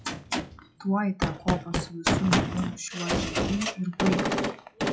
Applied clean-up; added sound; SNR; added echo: classical method WPE with log-MMSE.